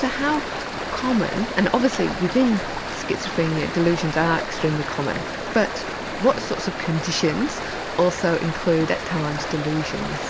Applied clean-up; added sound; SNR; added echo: none; Stream; 6 dB; none.